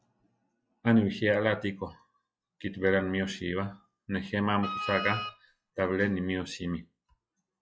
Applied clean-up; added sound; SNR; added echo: classical method log-MMSE.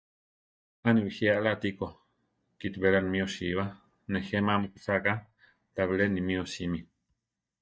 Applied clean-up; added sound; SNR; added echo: neural mask model DeepFilterNet 3.